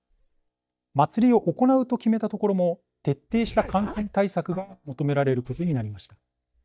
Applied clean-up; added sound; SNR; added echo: neural mask model DeepFilterNet 3.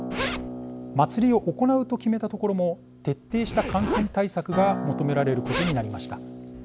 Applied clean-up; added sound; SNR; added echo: none; Zipper (clothing) + Acoustic guitar; 7 dB; none.